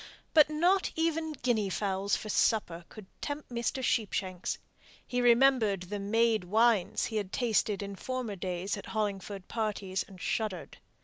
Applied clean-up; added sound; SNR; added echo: none; none; none; none.